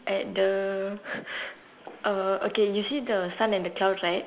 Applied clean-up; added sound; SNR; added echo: none; none; none; none.